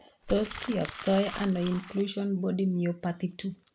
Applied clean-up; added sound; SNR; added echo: none; Crumpling, crinkling; 11 dB; none.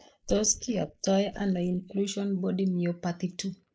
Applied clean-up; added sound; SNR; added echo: neural mask model Resemble Enhance denoiser.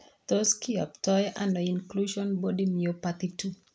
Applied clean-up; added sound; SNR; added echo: none; none; none; none.